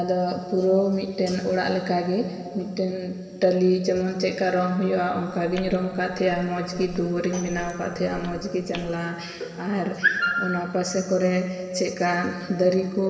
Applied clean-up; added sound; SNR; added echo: none; Walk, footsteps; 18 dB; reverberation time 2.5 s.